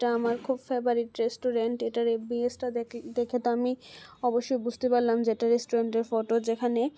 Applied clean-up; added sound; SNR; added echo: none; none; none; none.